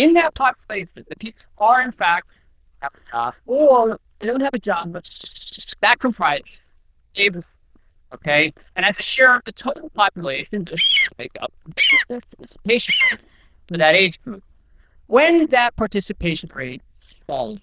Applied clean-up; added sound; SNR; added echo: neural diffusion model UNIVERSE++.